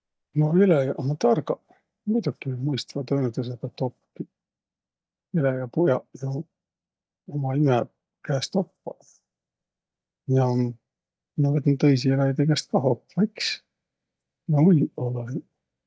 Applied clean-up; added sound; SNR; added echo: neural mask model DeepFilterNet 3.